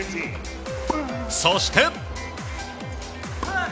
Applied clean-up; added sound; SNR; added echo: none; none; none; none.